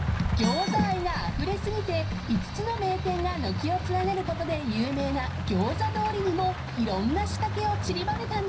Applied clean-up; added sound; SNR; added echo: none; Rain; 11 dB; reverberation time 0.5 s.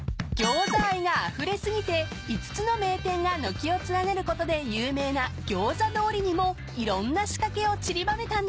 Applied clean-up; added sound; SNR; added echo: none; none; none; none.